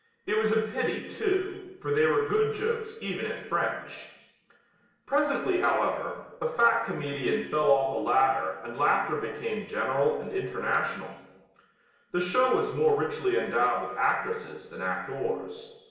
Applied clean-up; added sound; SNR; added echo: none; none; none; reverberation time 1.1 s.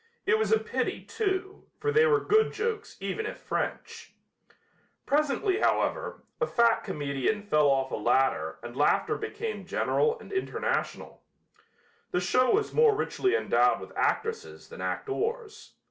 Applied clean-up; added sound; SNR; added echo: none; none; none; none.